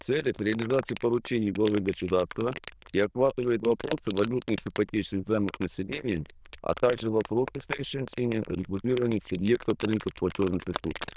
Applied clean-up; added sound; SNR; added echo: neural diffusion model UNIVERSE++.